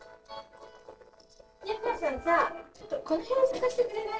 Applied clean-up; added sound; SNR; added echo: neural separator model SepFormer DNS4.